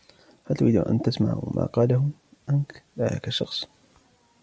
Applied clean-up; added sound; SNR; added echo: none; none; none; none.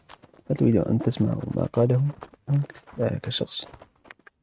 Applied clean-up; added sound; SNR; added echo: neural mask model RNNoise.